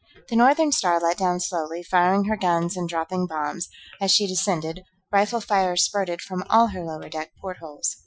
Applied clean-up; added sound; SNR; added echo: classical method Wiener filter.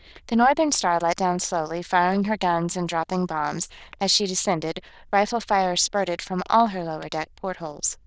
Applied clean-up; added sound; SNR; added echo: neural diffusion model UNIVERSE++.